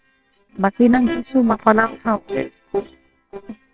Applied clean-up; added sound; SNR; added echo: neural separator model SepFormer WHAMR!.